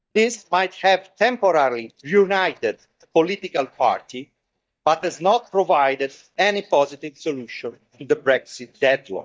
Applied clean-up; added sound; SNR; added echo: neural mask model DeepFilterNet 3.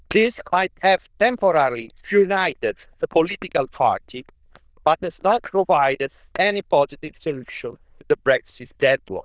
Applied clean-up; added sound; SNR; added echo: neural diffusion model UNIVERSE++.